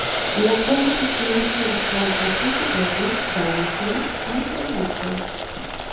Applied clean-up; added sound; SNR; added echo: none; Boiling; -3 dB; reverberation time 0.9 s.